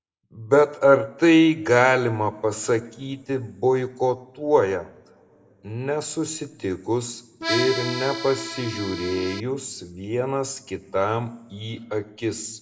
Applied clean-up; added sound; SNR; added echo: none; Accordion; 6 dB; reverberation time 0.7 s.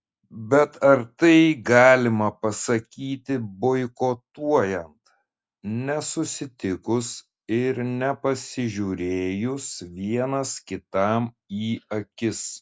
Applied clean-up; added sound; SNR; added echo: none; none; none; none.